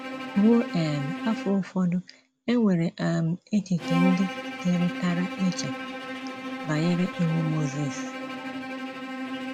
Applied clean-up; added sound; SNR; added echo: none; Bowed string instrument; 8 dB; none.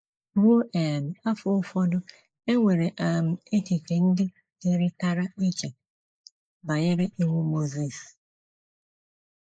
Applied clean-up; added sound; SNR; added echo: neural mask model Resemble Enhance denoiser.